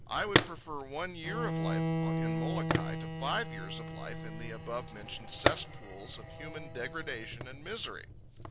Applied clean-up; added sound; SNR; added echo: none; Bowed string instrument + Fire; -5 dB; none.